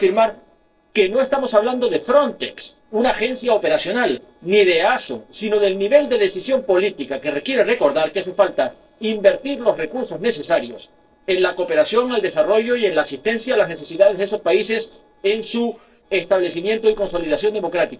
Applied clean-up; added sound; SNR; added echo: neural separator model SepFormer DNS4.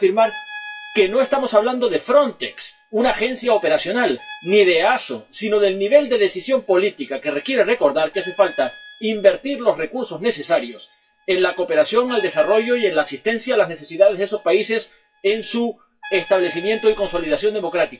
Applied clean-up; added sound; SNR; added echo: classical method WPE with log-MMSE.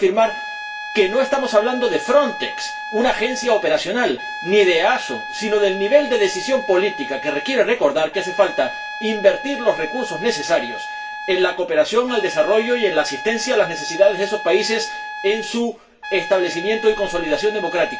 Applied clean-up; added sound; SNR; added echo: none; Trumpet; 11 dB; reverberation time 0.2 s.